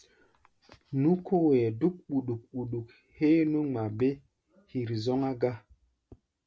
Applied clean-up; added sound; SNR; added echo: none; none; none; none.